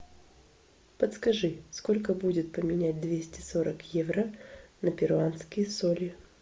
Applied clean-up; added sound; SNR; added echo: none; none; none; none.